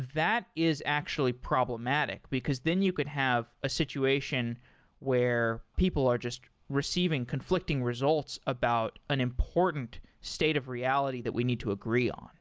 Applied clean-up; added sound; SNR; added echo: none; none; none; none.